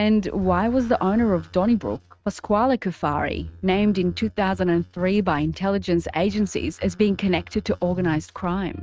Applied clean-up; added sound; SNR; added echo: neural mask model RNNoise.